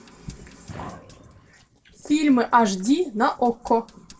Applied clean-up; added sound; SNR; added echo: neural separator model SepFormer DNS4.